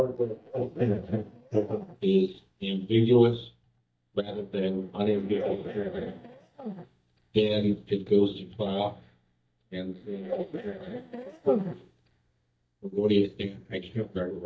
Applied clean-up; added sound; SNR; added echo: neural mask model DeepFilterNet 3.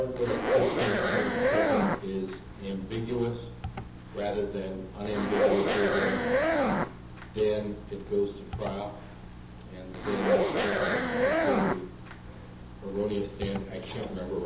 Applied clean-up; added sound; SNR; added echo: none; Zipper (clothing); -3 dB; reverberation time 0.7 s.